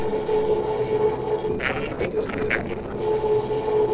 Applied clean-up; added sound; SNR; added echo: neural separator model SepFormer DNS4.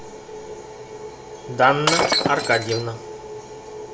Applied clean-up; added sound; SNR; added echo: none; Shatter; -1 dB; reverberation time 0.4 s.